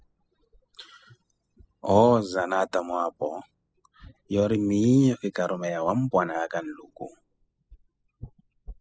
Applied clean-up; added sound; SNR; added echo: classical method spectral subtraction.